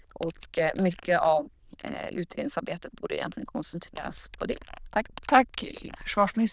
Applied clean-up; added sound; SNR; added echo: neural diffusion model UNIVERSE++.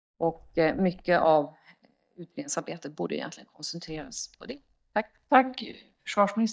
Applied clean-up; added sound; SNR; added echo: neural mask model DeepFilterNet 3.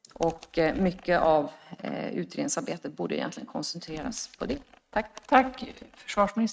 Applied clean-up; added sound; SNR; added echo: neural mask model RNNoise.